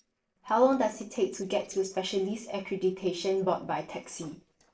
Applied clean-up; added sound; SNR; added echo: neural separator model SepFormer DNS4.